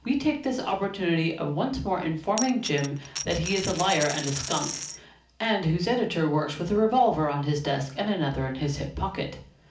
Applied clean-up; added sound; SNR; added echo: none; Coin (dropping); 8 dB; reverberation time 0.4 s.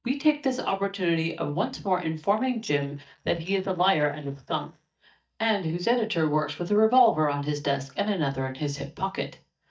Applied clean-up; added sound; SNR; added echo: neural mask model DeepFilterNet 3.